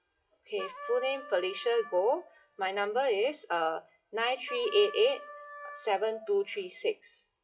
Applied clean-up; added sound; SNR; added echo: classical method WPE with log-MMSE.